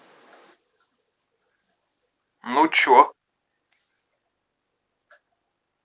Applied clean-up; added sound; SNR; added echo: none; none; none; none.